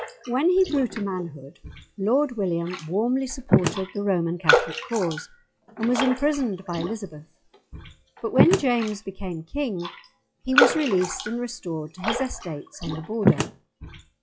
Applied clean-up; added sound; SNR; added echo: classical method log-MMSE.